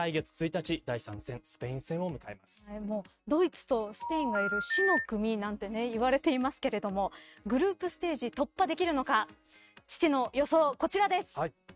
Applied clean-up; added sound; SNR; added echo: neural mask model RNNoise.